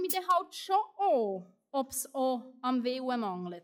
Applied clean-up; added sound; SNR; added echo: classical method log-MMSE.